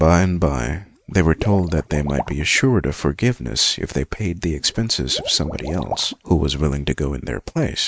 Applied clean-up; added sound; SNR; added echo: neural mask model RNNoise.